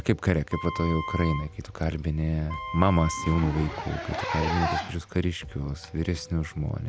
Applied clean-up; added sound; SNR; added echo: none; Zipper (clothing) + Wind instrument, woodwind instrument; 8 dB; none.